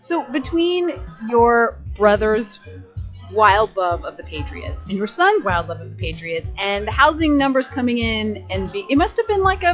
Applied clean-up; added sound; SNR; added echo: classical method log-MMSE.